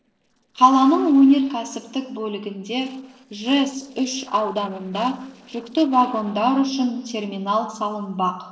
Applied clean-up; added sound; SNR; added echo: neural separator model SepFormer DNS4.